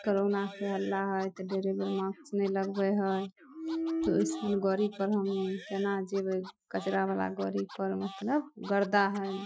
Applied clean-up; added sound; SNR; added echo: classical method Wiener filter.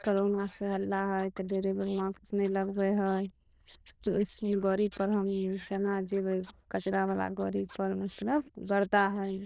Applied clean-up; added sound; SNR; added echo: neural diffusion model UNIVERSE++.